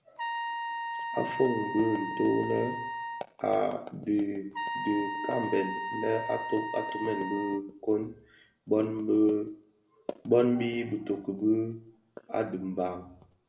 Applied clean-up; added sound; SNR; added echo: none; Trumpet; 5 dB; reverberation time 0.4 s.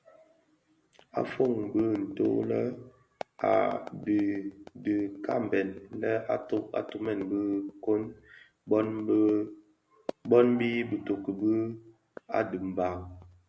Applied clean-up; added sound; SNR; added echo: none; none; none; none.